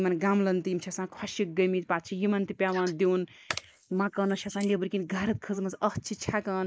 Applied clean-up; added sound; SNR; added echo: neural mask model Resemble Enhance denoiser.